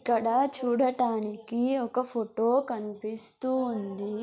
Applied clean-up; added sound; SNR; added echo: none; none; none; none.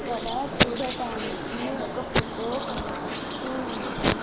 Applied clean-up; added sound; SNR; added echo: none; Packing tape, duct tape + Bird; -5 dB; none.